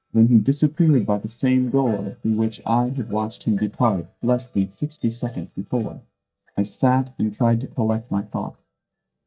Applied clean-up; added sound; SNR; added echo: neural mask model DeepFilterNet 3.